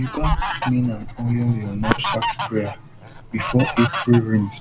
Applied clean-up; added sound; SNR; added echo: none; Fowl; 5 dB; none.